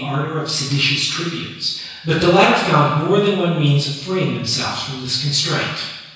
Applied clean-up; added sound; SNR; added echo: none; none; none; reverberation time 1.1 s.